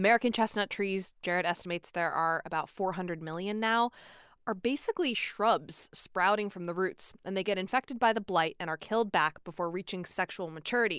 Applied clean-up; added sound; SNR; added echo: none; none; none; none.